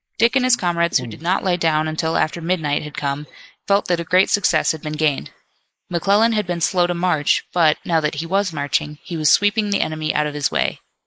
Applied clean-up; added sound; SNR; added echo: neural mask model Resemble Enhance denoiser.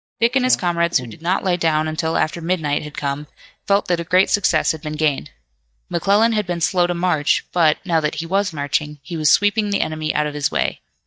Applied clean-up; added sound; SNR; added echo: neural mask model DeepFilterNet 3.